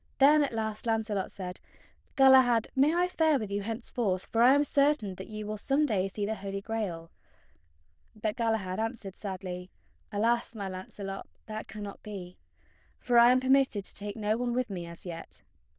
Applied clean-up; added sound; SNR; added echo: neural diffusion model UNIVERSE++.